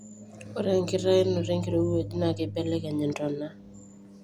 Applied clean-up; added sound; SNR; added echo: none; none; none; none.